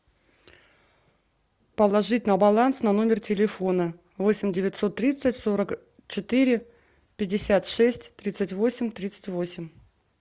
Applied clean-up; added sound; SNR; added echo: none; none; none; none.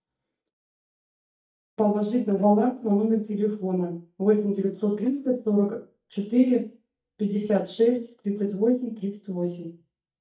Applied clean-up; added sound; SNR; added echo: neural mask model DeepFilterNet 3.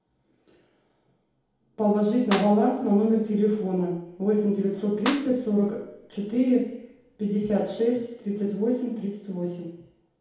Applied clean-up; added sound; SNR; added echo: none; Clapping; 14 dB; reverberation time 1.9 s.